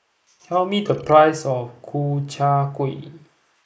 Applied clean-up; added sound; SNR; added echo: neural mask model Resemble Enhance denoiser.